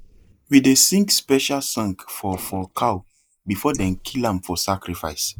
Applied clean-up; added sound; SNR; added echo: neural mask model Resemble Enhance denoiser.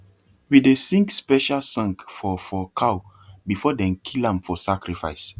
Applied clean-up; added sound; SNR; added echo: none; none; none; none.